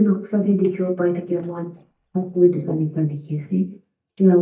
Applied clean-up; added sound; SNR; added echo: neural mask model DeepFilterNet 3.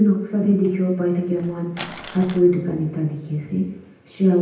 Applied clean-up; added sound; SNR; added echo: none; Crumpling, crinkling; 15 dB; reverberation time 0.9 s.